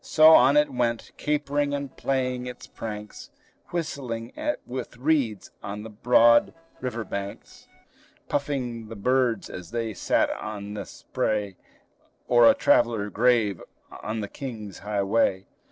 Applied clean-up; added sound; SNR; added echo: neural separator model SepFormer DNS4.